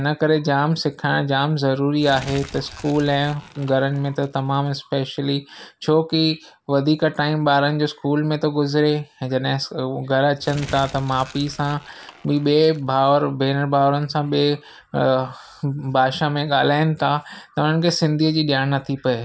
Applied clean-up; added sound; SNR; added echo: none; Crumpling, crinkling; 19 dB; none.